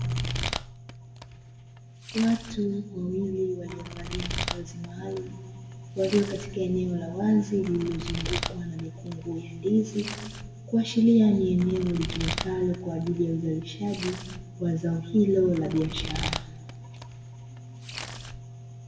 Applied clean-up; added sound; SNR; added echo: none; Domestic sounds, home sounds; 10 dB; reverberation time 1.5 s.